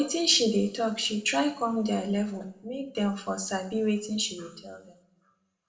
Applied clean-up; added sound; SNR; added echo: none; none; none; reverberation time 0.5 s.